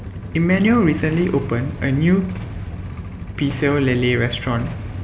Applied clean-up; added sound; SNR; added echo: none; Idling / Engine starting / Motorcycle / Accelerating, revving, vroom; 10 dB; none.